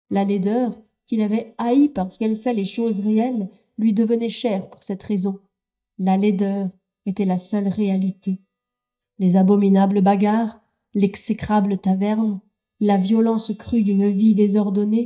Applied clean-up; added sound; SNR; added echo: neural mask model DeepFilterNet 3.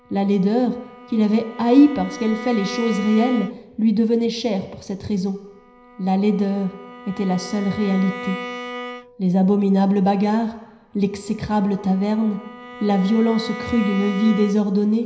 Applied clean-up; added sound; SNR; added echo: none; Bowed string instrument; 15 dB; reverberation time 0.9 s.